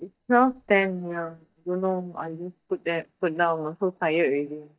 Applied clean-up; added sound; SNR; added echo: neural mask model DeepFilterNet 3.